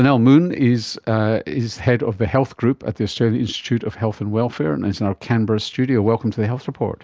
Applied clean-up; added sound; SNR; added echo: none; none; none; none.